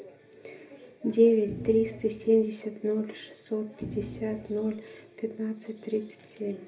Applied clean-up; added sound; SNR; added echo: none; Thump, thud; 12 dB; reverberation time 0.3 s.